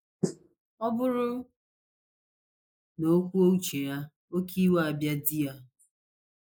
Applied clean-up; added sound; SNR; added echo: neural mask model Resemble Enhance denoiser.